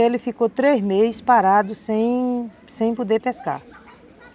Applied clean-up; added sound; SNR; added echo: none; none; none; none.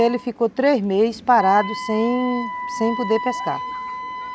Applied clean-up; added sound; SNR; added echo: none; Wind instrument, woodwind instrument; 10 dB; none.